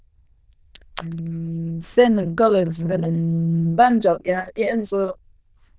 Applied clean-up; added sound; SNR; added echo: neural diffusion model UNIVERSE++.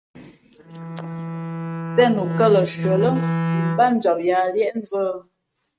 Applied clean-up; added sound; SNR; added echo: neural mask model RNNoise.